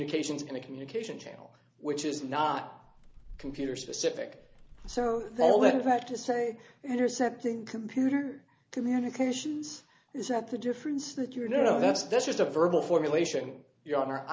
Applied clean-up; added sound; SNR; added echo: none; Bird; 19 dB; none.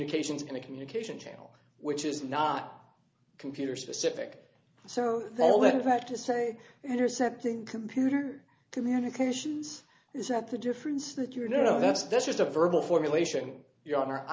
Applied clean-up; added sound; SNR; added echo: none; none; none; none.